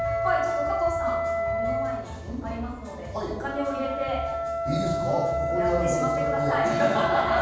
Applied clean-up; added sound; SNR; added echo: none; Wind instrument, woodwind instrument; 0 dB; reverberation time 1.2 s.